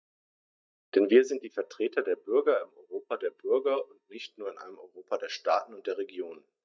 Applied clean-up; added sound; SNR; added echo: neural mask model DeepFilterNet 3.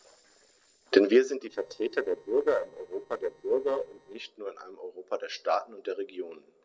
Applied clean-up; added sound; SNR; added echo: neural separator model SepFormer DNS4.